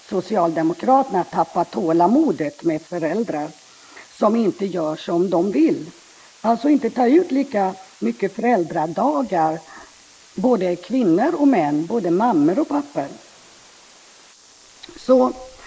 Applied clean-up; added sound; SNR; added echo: neural mask model Resemble Enhance denoiser.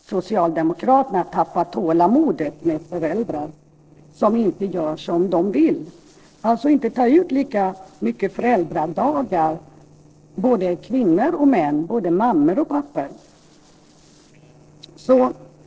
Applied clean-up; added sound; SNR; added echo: neural separator model SepFormer DNS4.